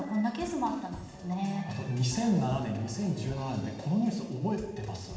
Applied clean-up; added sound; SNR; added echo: none; none; none; reverberation time 1.1 s.